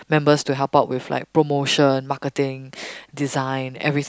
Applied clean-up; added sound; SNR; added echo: none; none; none; none.